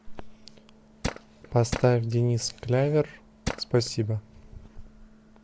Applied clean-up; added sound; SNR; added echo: none; Tools; 7 dB; none.